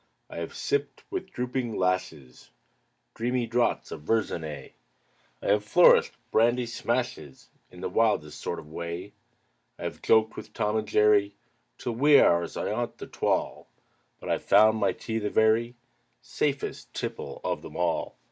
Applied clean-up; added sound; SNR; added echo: none; none; none; none.